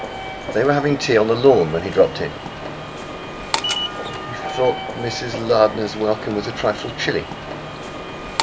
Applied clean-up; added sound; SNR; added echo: none; Walk, footsteps / Subway, metro, underground; 7 dB; none.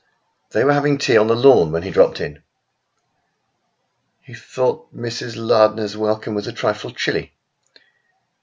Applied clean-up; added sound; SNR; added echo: none; none; none; none.